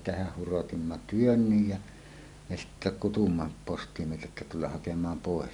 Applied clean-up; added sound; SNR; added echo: none; none; none; none.